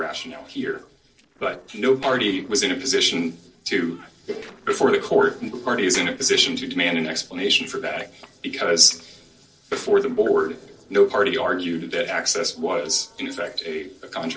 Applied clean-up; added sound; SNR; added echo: neural separator model SepFormer DNS4.